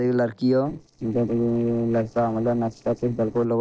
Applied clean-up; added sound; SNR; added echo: neural separator model SepFormer DNS4.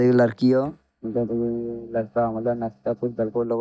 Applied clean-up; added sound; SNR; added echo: neural mask model DeepFilterNet 3.